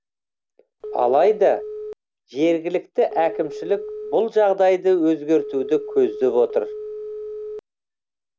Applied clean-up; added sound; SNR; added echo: none; Telephone; 12 dB; none.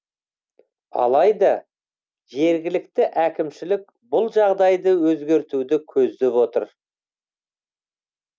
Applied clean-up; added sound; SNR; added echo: none; none; none; none.